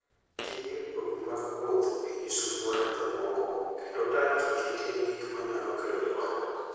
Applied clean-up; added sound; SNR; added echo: neural separator model SepFormer DNS4.